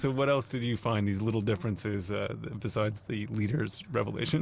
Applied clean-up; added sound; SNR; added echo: none; none; none; none.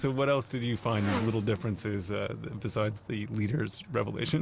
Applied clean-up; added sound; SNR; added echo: none; Motorcycle; 14 dB; none.